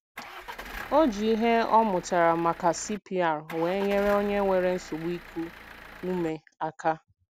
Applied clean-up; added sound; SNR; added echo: none; Engine starting / Car; 16 dB; none.